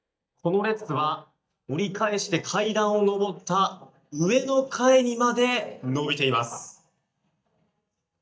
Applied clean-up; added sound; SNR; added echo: neural mask model DeepFilterNet 3.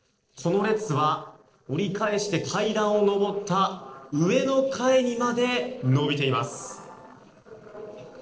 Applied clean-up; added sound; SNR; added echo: neural separator model SepFormer DNS4.